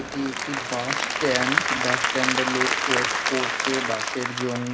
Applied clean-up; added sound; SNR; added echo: none; Applause / Crowd; -3 dB; none.